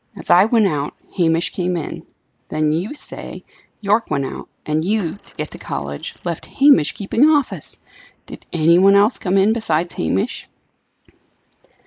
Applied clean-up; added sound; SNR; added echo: neural mask model Resemble Enhance denoiser.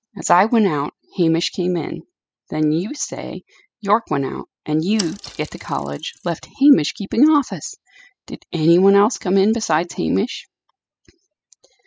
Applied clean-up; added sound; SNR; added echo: classical method spectral subtraction.